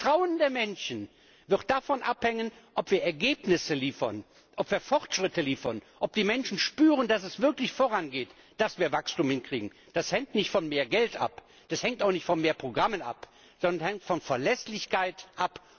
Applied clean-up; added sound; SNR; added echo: none; none; none; none.